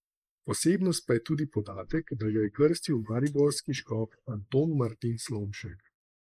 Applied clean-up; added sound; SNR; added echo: neural mask model Resemble Enhance denoiser.